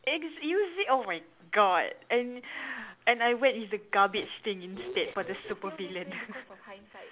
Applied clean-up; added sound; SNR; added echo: none; none; none; none.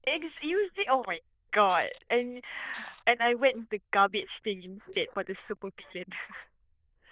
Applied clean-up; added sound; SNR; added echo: neural diffusion model UNIVERSE++.